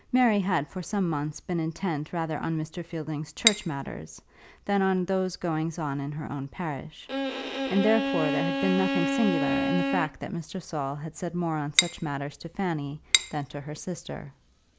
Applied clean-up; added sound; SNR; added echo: none; Bowed string instrument + Cutlery, silverware / Dishes, pots, and pans; -1 dB; none.